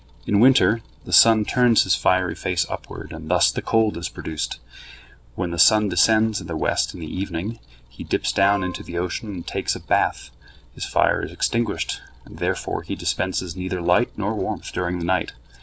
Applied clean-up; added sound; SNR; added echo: none; Wind instrument, woodwind instrument; 11 dB; none.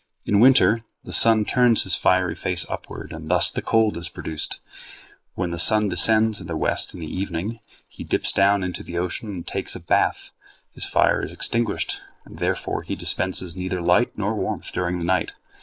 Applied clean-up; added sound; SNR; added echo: neural mask model Resemble Enhance denoiser.